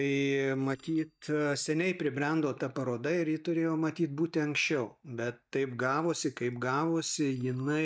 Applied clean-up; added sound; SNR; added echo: neural mask model DeepFilterNet 3.